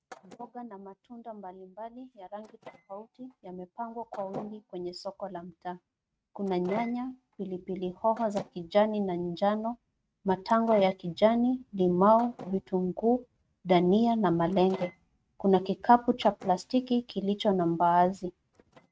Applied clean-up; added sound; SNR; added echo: neural mask model RNNoise.